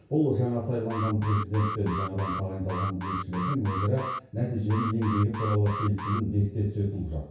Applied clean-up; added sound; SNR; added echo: none; Alarm; 8 dB; reverberation time 0.6 s.